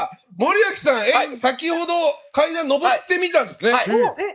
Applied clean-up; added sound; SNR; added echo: neural mask model Resemble Enhance denoiser.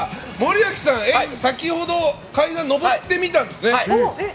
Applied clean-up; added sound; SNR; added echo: none; none; none; none.